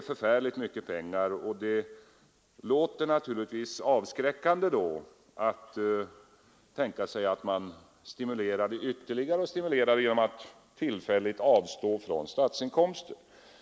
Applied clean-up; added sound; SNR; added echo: none; none; none; none.